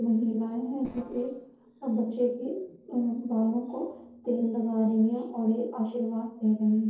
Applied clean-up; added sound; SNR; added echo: neural separator model SepFormer DNS4.